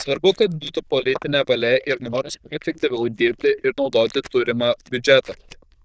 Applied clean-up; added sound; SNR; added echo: neural diffusion model UNIVERSE++.